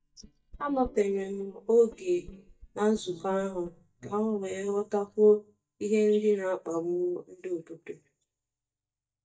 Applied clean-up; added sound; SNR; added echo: neural mask model DeepFilterNet 3.